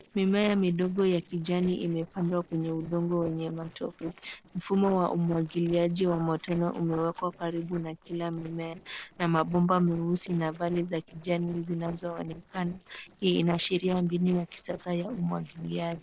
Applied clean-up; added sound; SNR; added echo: neural separator model SepFormer DNS4.